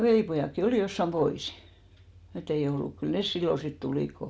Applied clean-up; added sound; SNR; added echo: none; none; none; none.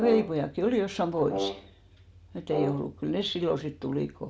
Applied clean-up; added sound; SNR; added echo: none; Brass instrument; 7 dB; none.